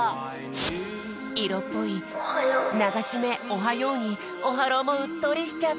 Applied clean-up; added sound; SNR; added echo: none; none; none; none.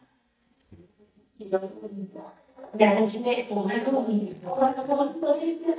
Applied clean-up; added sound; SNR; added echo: neural mask model DeepFilterNet 3.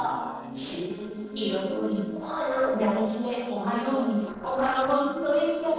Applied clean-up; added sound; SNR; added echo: neural separator model SepFormer DNS4.